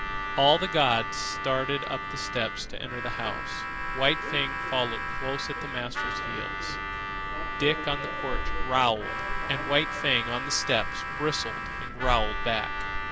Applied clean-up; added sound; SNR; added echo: none; Subway, metro, underground + Harmonica; 2 dB; none.